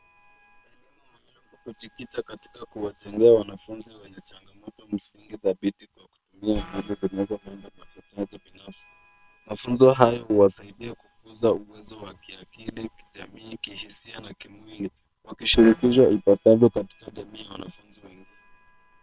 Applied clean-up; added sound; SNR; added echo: neural separator model SepFormer WHAM!.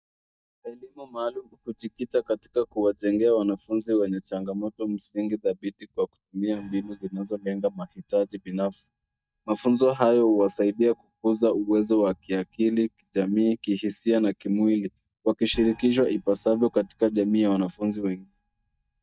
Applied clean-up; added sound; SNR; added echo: neural mask model DeepFilterNet 3.